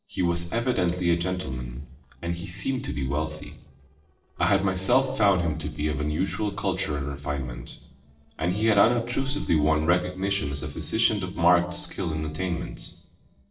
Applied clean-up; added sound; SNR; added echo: neural separator model SepFormer DNS4.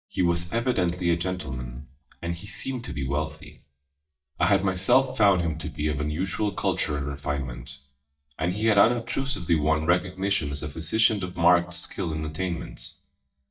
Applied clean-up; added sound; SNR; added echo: neural mask model DeepFilterNet 3.